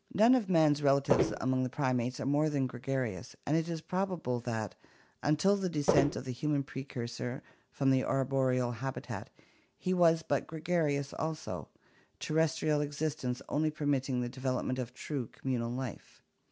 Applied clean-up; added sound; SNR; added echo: none; Walk, footsteps; -3 dB; none.